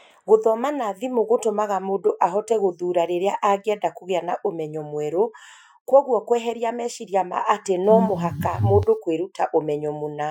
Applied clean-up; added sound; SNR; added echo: classical method Wiener filter.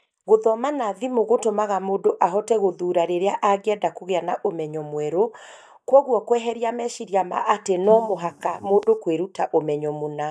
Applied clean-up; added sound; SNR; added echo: neural mask model DeepFilterNet 3.